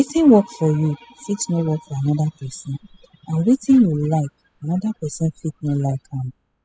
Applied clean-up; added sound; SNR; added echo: classical method spectral subtraction.